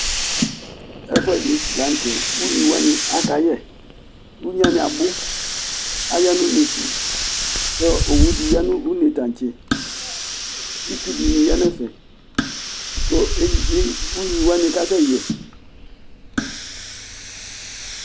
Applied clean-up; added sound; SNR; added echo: none; Hiss; 2 dB; none.